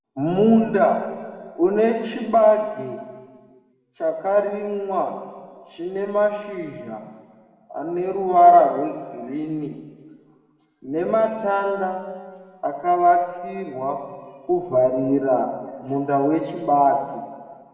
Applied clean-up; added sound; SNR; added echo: none; none; none; reverberation time 1.6 s.